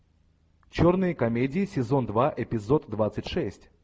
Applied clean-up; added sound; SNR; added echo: none; none; none; none.